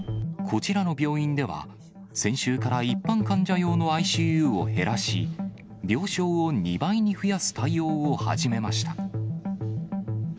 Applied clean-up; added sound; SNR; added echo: none; none; none; none.